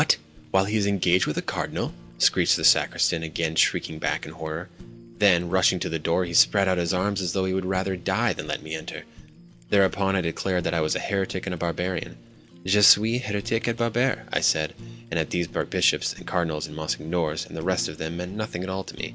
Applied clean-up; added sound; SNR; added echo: none; Fire; 20 dB; none.